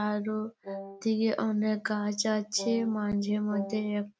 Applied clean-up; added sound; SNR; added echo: none; Wind instrument, woodwind instrument; 12 dB; none.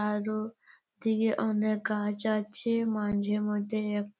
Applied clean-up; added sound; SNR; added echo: none; none; none; none.